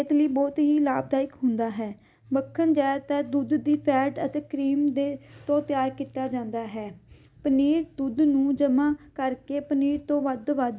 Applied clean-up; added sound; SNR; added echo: none; none; none; none.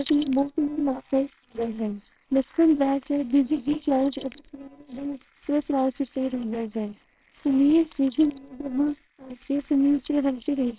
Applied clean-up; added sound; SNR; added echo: neural separator model SepFormer WHAMR!.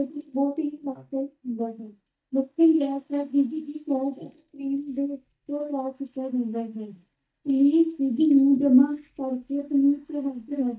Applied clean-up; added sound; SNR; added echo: neural mask model DeepFilterNet 3.